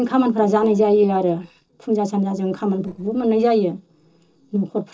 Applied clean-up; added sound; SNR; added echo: neural separator model SepFormer DNS4.